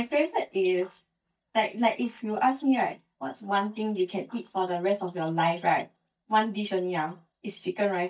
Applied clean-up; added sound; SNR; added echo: neural mask model DeepFilterNet 3.